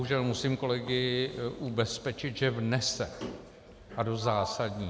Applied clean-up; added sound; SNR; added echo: none; Sliding door; 16 dB; none.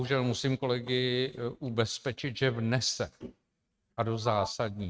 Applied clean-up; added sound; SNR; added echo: neural mask model RNNoise.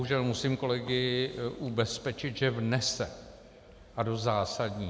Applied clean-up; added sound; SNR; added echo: none; none; none; none.